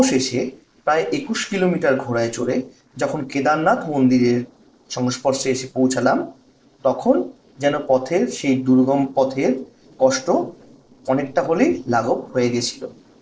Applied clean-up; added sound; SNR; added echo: neural separator model SepFormer DNS4.